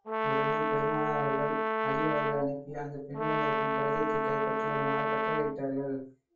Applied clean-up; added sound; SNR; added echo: none; Brass instrument; -4 dB; reverberation time 0.3 s.